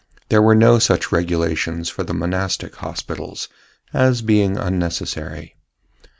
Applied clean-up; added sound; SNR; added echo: none; none; none; none.